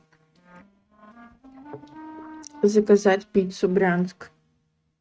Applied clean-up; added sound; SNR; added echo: neural mask model RNNoise.